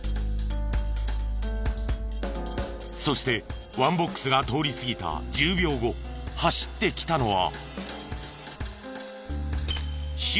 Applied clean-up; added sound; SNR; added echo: none; none; none; none.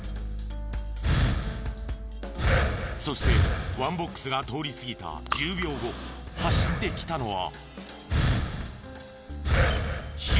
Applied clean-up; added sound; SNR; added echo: none; Breathing; -4 dB; none.